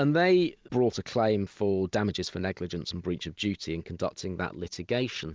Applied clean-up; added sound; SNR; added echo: none; none; none; none.